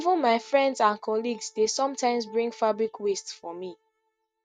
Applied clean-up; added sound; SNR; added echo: neural mask model RNNoise.